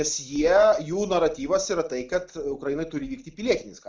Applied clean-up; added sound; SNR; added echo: none; none; none; none.